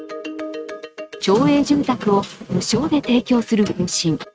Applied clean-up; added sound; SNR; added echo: neural mask model RNNoise.